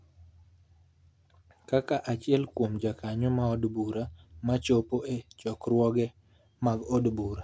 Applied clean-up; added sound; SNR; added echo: none; none; none; none.